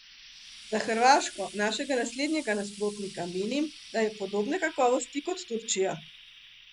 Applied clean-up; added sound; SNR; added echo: none; Frying (food); 18 dB; none.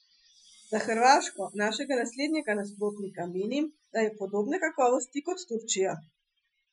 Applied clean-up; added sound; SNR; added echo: classical method Wiener filter.